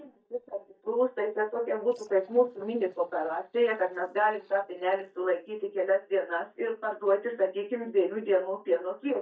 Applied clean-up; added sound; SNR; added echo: neural mask model DeepFilterNet 3.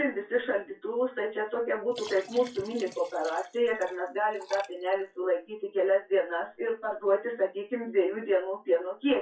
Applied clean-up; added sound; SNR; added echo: classical method WPE with log-MMSE.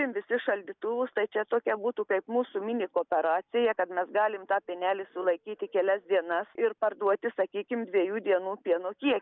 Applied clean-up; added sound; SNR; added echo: none; none; none; none.